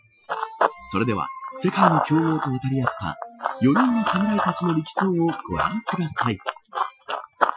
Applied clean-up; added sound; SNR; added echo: classical method Wiener filter.